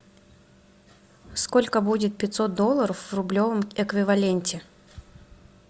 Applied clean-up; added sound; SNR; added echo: none; none; none; none.